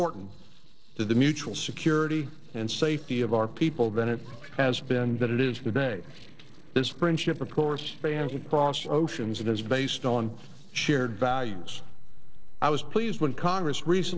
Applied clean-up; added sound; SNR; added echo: neural separator model SepFormer DNS4.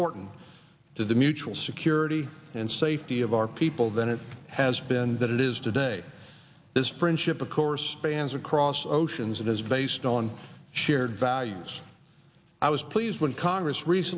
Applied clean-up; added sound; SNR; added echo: none; none; none; none.